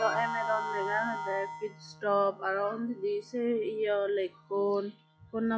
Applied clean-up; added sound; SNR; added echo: classical method log-MMSE.